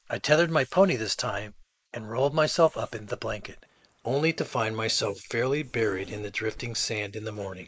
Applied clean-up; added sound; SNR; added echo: neural mask model Resemble Enhance denoiser.